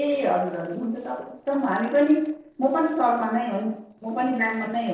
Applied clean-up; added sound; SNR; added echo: neural separator model SepFormer DNS4.